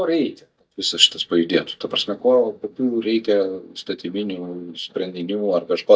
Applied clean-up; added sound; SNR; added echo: neural mask model DeepFilterNet 3.